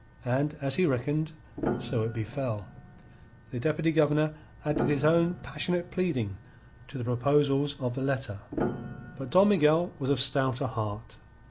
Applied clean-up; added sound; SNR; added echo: none; Piano; 10 dB; none.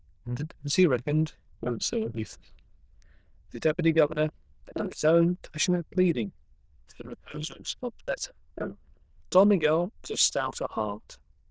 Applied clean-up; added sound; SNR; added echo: neural diffusion model UNIVERSE++.